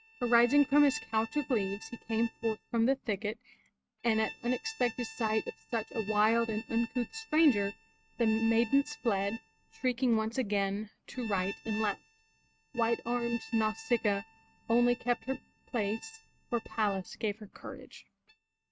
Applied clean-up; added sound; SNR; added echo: neural mask model RNNoise.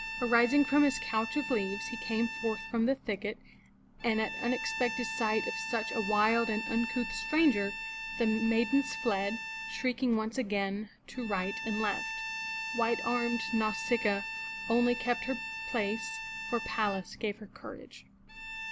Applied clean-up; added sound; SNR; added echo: none; Bowed string instrument; 7 dB; none.